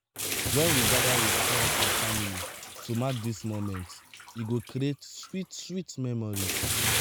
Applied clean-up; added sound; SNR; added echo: none; Bathtub (filling or washing); -3 dB; none.